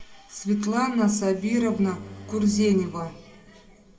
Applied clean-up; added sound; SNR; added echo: none; Bowed string instrument; 20 dB; reverberation time 1.6 s.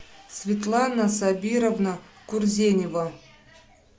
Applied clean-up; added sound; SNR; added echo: none; none; none; none.